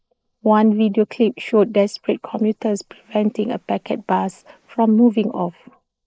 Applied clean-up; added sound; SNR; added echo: neural mask model Resemble Enhance denoiser.